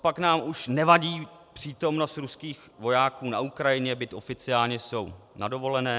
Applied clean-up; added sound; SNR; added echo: none; none; none; none.